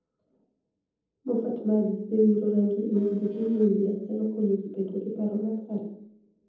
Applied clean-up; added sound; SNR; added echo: neural separator model SepFormer DNS4.